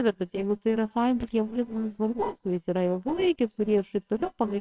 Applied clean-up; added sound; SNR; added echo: neural separator model SepFormer WHAMR!.